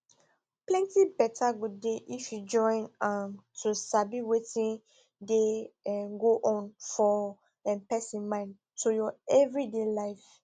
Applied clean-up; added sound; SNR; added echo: none; none; none; none.